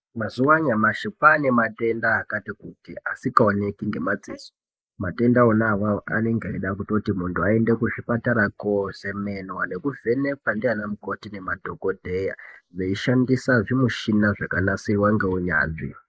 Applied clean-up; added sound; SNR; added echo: neural mask model Resemble Enhance denoiser.